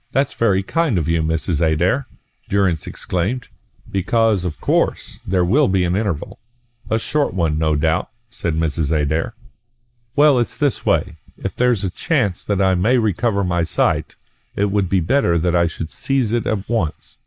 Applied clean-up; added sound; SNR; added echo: neural mask model Resemble Enhance denoiser.